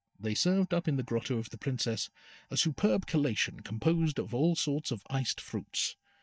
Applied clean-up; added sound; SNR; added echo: neural mask model DeepFilterNet 3.